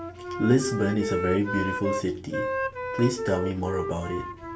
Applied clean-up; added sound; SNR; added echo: none; Wind instrument, woodwind instrument; 4 dB; reverberation time 0.2 s.